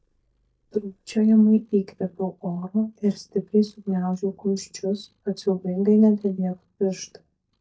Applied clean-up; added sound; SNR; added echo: neural mask model DeepFilterNet 3.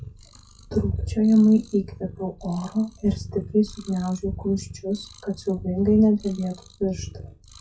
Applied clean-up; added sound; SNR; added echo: classical method WPE with log-MMSE.